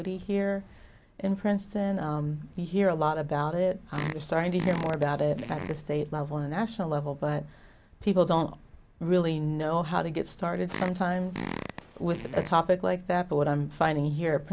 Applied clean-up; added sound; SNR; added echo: none; Fart; 10 dB; none.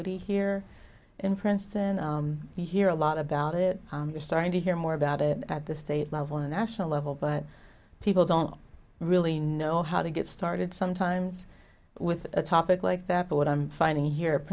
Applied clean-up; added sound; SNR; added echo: none; none; none; none.